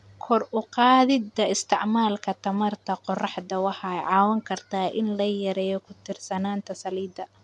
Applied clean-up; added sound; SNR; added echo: none; none; none; none.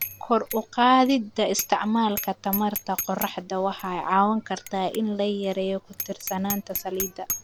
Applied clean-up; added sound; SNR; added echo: none; Bicycle bell; 11 dB; none.